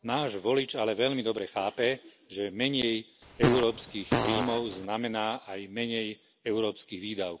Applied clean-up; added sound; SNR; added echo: none; Fart; 0 dB; none.